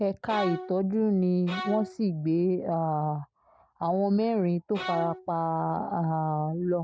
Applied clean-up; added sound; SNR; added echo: none; Bowed string instrument; 10 dB; none.